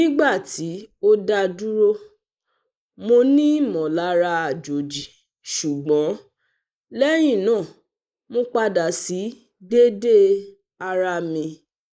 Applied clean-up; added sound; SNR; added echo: neural mask model Resemble Enhance denoiser.